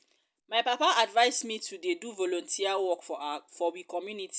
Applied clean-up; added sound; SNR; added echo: none; none; none; none.